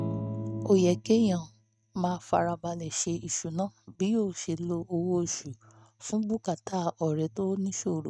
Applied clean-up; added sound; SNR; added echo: neural mask model RNNoise.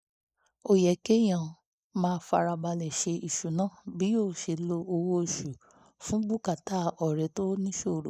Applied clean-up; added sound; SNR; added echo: neural mask model Resemble Enhance denoiser.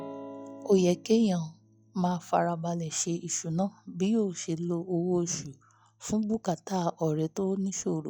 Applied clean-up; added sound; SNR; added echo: classical method log-MMSE.